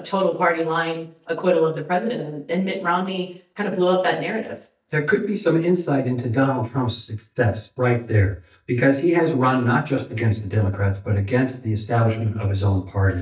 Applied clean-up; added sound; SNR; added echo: neural mask model DeepFilterNet 3.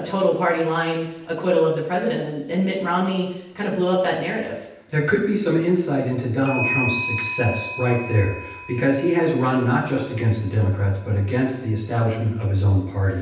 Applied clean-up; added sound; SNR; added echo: none; Clock; 14 dB; reverberation time 0.9 s.